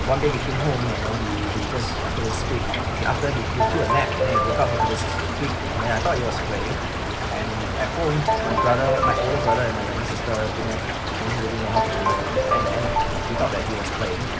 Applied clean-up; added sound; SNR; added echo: none; Ringtone + Stream / Trickle, dribble; -3 dB; none.